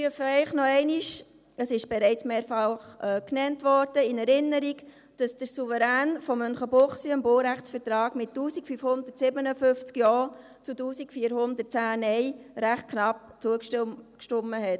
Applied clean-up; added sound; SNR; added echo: none; none; none; none.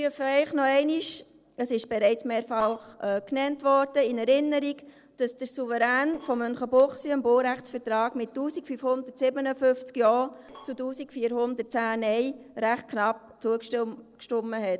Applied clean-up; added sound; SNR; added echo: neural separator model SepFormer DNS4.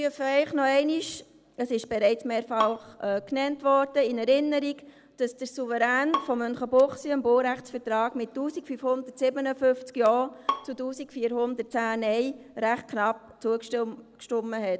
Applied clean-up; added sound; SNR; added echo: none; Bowed string instrument; 11 dB; none.